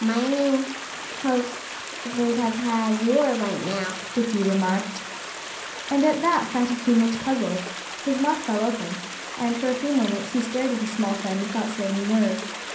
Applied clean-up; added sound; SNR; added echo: none; Stream; 10 dB; reverberation time 0.6 s.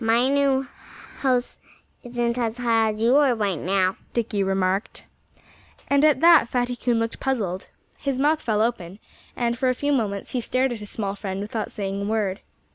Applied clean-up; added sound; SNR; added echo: none; none; none; none.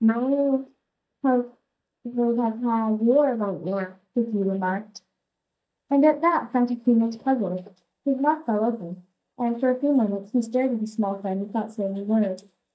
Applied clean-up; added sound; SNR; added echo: neural mask model DeepFilterNet 3.